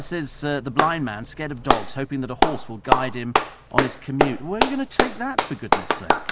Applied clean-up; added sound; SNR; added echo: none; Clapping; -4 dB; none.